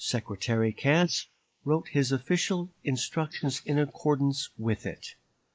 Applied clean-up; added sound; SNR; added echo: neural mask model Resemble Enhance denoiser.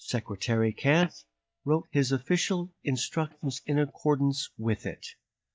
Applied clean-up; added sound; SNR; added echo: neural mask model DeepFilterNet 3.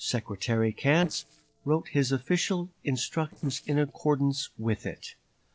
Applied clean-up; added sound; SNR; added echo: neural separator model SepFormer DNS4.